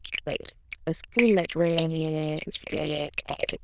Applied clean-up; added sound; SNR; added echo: neural diffusion model UNIVERSE++.